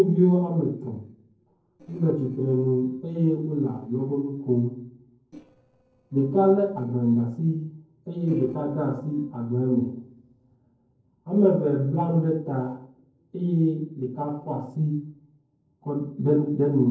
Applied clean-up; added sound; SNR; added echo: neural separator model SepFormer DNS4.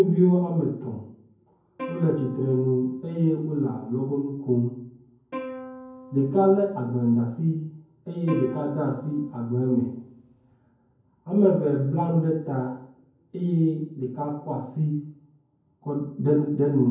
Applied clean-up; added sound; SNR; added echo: none; Plucked string instrument; 15 dB; reverberation time 0.9 s.